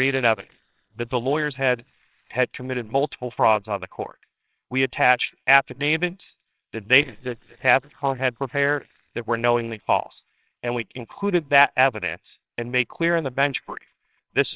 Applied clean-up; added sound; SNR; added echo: neural separator model SepFormer WHAMR!.